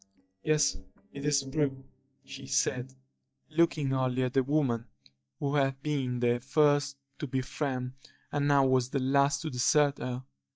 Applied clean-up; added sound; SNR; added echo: neural mask model DeepFilterNet 3.